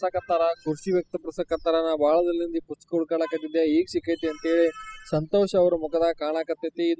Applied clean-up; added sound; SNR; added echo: classical method spectral subtraction.